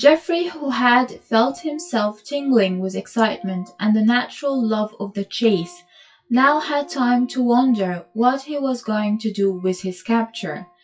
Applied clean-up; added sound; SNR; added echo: classical method WPE with log-MMSE.